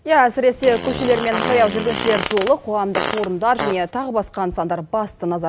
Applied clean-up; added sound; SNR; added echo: none; Fart; 7 dB; none.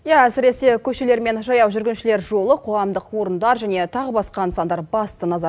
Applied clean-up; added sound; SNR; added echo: none; none; none; none.